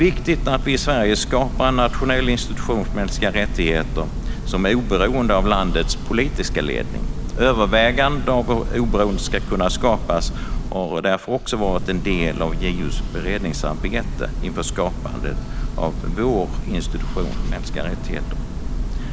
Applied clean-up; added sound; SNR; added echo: none; Church bell; 2 dB; none.